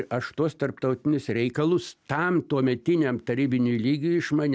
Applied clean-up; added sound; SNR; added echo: none; none; none; none.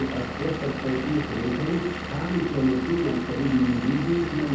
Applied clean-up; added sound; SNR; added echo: none; Engine / Vehicle; 7 dB; reverberation time 0.7 s.